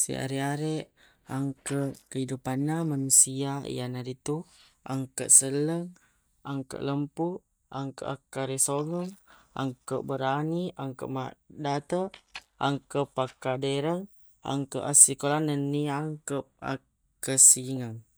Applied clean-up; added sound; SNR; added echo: neural mask model DeepFilterNet 3.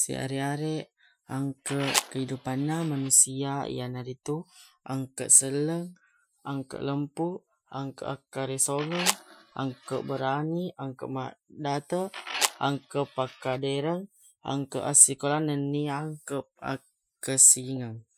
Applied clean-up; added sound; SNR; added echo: classical method Wiener filter.